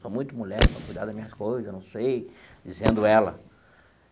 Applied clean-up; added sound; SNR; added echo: none; Fireworks; 2 dB; none.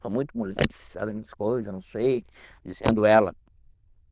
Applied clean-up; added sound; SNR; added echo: neural diffusion model UNIVERSE++.